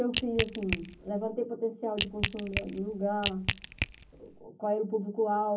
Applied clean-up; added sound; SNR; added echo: none; Crack / Crushing; 0 dB; reverberation time 0.3 s.